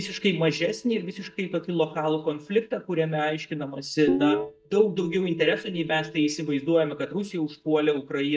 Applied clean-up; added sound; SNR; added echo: neural mask model DeepFilterNet 3.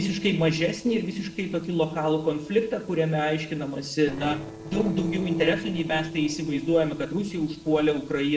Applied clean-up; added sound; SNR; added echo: neural separator model SepFormer DNS4.